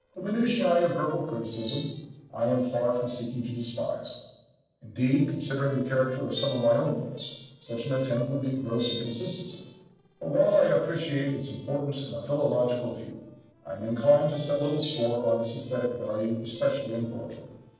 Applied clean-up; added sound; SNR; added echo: neural separator model SepFormer DNS4.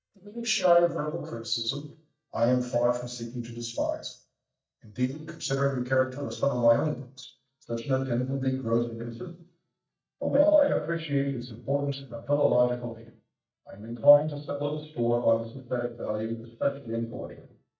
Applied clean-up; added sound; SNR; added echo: neural mask model DeepFilterNet 3.